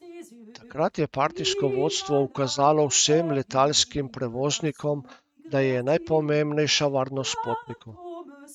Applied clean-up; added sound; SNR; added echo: neural mask model RNNoise.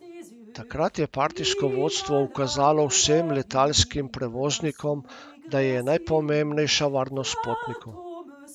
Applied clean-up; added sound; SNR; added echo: none; Drip; 11 dB; none.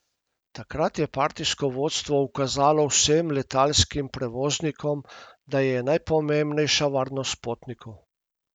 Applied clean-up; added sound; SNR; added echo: none; none; none; none.